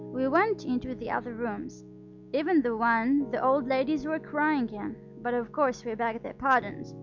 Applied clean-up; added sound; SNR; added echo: none; Piano; 16 dB; none.